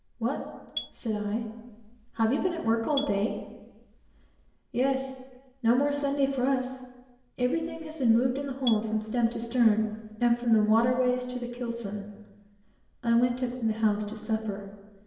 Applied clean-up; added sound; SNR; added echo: none; Marimba, xylophone; 16 dB; reverberation time 1.0 s.